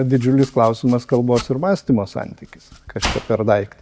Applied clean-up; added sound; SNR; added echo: none; Domestic sounds, home sounds; 15 dB; none.